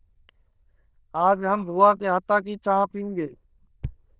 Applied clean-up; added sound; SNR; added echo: neural diffusion model UNIVERSE++.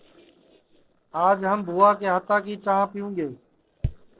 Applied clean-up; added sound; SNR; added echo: neural separator model SepFormer DNS4.